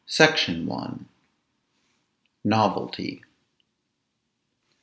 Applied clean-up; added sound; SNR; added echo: none; none; none; none.